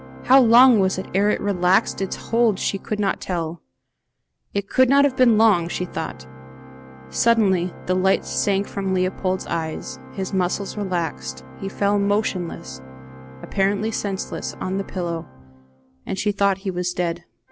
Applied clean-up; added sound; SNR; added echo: none; Organ; 17 dB; none.